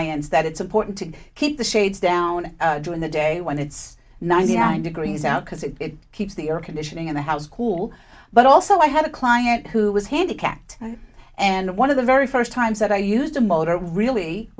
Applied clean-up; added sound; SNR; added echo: none; none; none; none.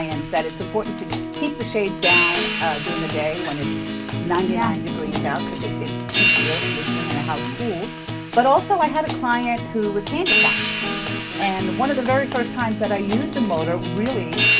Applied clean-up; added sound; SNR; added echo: none; Acoustic guitar + Hi-hat; -1 dB; none.